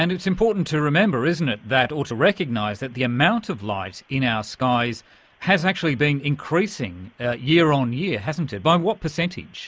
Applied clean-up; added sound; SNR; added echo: none; none; none; none.